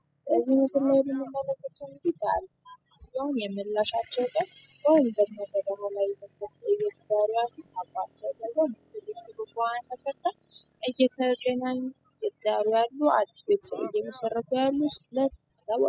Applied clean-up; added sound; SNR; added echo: classical method spectral subtraction.